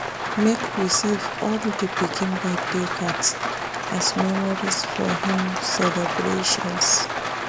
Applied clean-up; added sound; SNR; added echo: none; Rain; 3 dB; none.